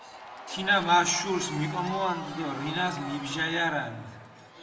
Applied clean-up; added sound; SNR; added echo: none; Crowd / Cheering; 11 dB; reverberation time 1.2 s.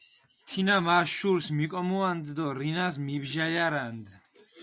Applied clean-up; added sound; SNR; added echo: none; none; none; none.